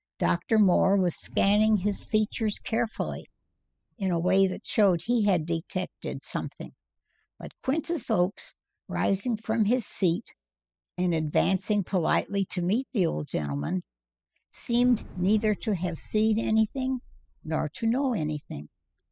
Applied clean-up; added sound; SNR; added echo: classical method spectral subtraction.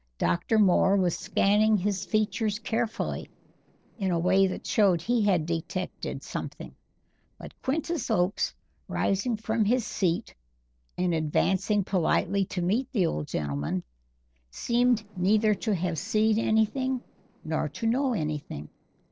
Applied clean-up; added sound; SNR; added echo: neural separator model SepFormer DNS4.